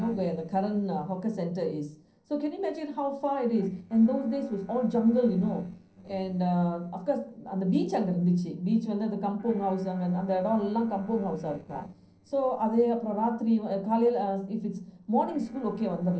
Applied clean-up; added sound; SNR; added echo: neural separator model SepFormer DNS4.